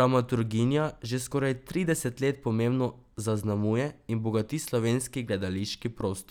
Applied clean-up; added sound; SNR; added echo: none; none; none; none.